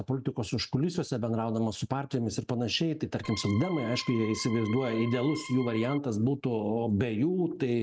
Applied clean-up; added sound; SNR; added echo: none; Organ; 14 dB; none.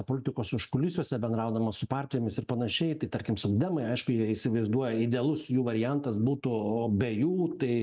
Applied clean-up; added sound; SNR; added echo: none; none; none; none.